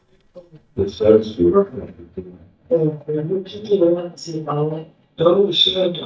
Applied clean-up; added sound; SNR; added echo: neural mask model DeepFilterNet 3.